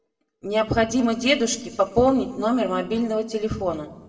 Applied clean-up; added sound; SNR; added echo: none; none; none; reverberation time 1.2 s.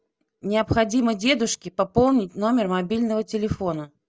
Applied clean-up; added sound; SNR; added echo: none; none; none; none.